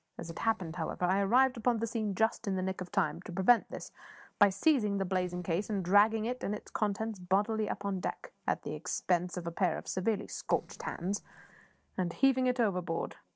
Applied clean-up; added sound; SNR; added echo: neural separator model SepFormer DNS4.